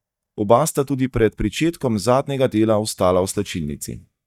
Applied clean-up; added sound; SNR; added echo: neural mask model DeepFilterNet 3.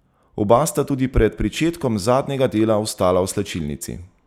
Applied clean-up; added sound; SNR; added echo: none; none; none; none.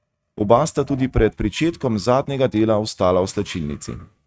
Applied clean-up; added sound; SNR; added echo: neural mask model RNNoise.